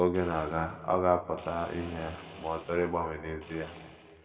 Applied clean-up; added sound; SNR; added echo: none; Domestic sounds, home sounds; 19 dB; reverberation time 1.5 s.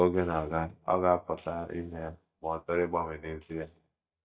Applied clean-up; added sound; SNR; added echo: neural mask model DeepFilterNet 3.